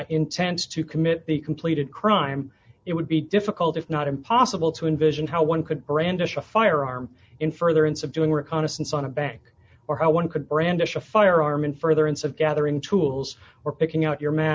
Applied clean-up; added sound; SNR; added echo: none; none; none; none.